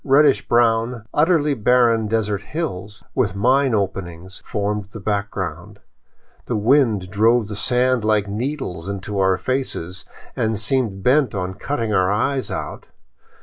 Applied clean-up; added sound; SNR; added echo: none; none; none; none.